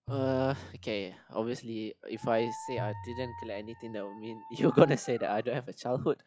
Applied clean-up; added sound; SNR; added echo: classical method log-MMSE.